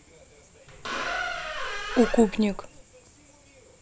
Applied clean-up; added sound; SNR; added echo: none; Squeak; 3 dB; none.